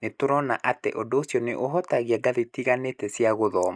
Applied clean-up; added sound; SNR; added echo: neural mask model Resemble Enhance denoiser.